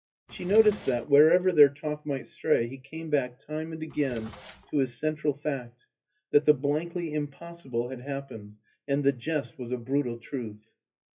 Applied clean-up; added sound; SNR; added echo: classical method WPE with log-MMSE.